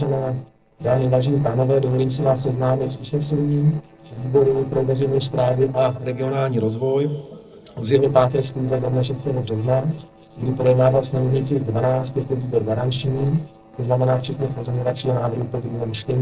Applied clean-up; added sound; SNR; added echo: neural separator model SepFormer DNS4.